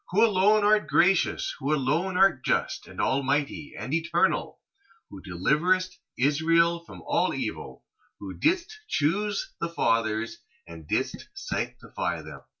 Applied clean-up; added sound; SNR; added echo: none; none; none; reverberation time 0.1 s.